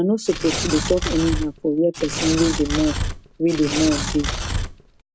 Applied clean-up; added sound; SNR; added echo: none; Tearing; 4 dB; none.